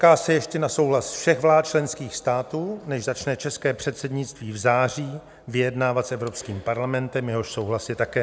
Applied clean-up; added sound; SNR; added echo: none; none; none; none.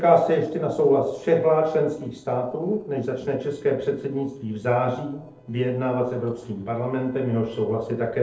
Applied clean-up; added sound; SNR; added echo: neural separator model SepFormer DNS4.